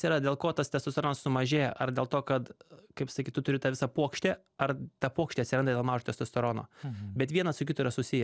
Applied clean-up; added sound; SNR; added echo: none; none; none; none.